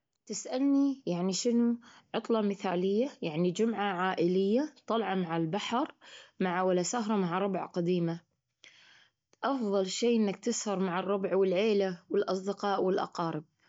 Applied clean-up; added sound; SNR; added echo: none; none; none; none.